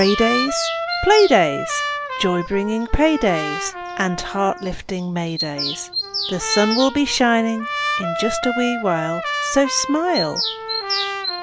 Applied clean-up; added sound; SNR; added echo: none; Bird vocalization, bird call, bird song + Trumpet; 5 dB; none.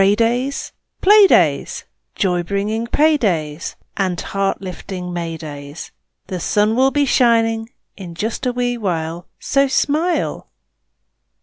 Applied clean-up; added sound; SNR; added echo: none; none; none; none.